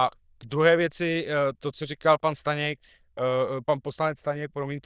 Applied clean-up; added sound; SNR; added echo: neural diffusion model UNIVERSE++.